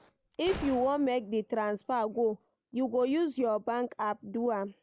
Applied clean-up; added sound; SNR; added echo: none; Gunshot, gunfire; 16 dB; none.